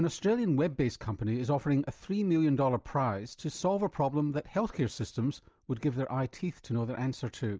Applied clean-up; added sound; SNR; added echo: none; none; none; none.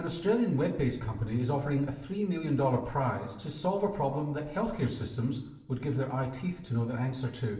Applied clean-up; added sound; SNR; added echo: none; none; none; reverberation time 0.9 s.